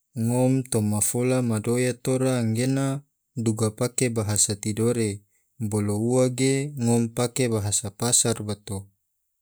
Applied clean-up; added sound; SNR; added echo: none; none; none; none.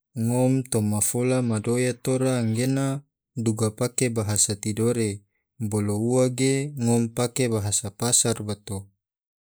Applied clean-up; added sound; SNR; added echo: neural mask model Resemble Enhance denoiser.